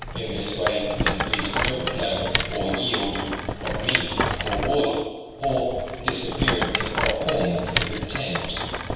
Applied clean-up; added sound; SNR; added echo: none; Rattle; 0 dB; reverberation time 1.2 s.